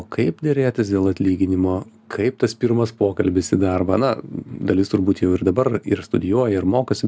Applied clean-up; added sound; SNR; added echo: none; none; none; none.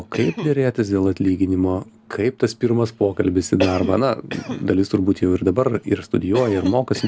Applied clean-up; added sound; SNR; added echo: none; Cough; 14 dB; none.